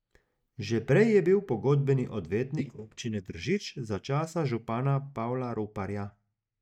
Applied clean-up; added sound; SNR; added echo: neural mask model DeepFilterNet 3.